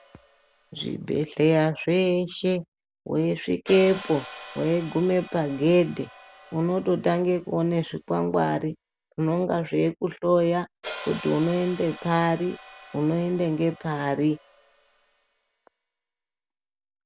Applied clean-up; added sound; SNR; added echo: none; Hi-hat; 18 dB; none.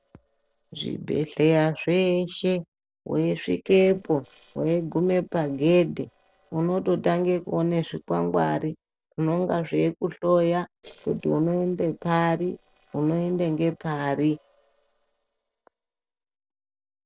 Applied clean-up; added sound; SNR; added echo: neural separator model SepFormer DNS4.